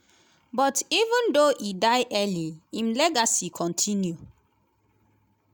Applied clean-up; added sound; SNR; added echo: none; none; none; none.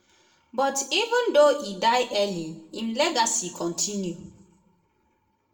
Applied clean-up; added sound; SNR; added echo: none; none; none; reverberation time 0.6 s.